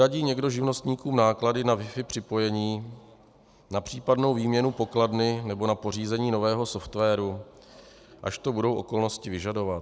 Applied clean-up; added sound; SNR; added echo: none; none; none; none.